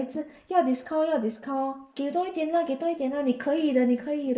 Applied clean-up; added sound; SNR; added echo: neural mask model Resemble Enhance denoiser.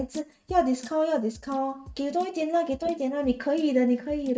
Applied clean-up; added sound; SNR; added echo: neural mask model RNNoise.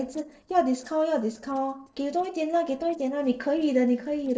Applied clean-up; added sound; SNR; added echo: neural separator model SepFormer DNS4.